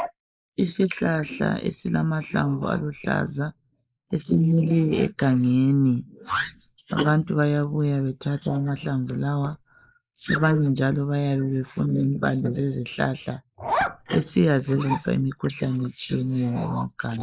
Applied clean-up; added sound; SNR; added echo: neural mask model Resemble Enhance denoiser.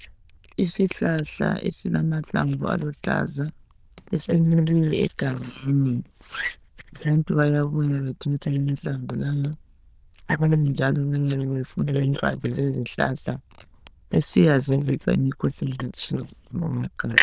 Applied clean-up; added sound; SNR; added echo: neural diffusion model UNIVERSE++.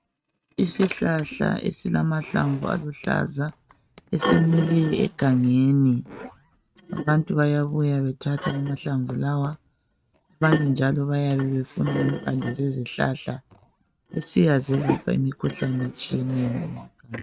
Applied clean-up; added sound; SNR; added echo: neural mask model RNNoise.